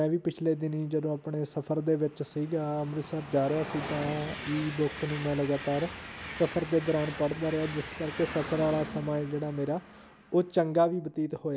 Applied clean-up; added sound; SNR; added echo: none; Train; 12 dB; none.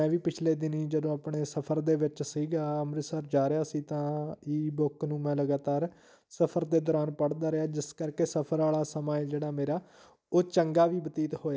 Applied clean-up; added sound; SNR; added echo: none; none; none; none.